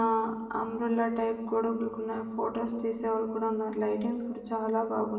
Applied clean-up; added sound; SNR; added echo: none; none; none; reverberation time 1.1 s.